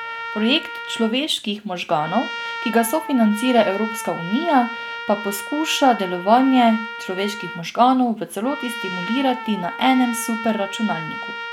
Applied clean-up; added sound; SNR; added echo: none; Trumpet; 10 dB; none.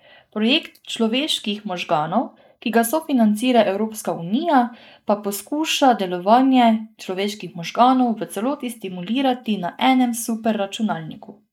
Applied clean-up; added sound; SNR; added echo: neural mask model Resemble Enhance denoiser.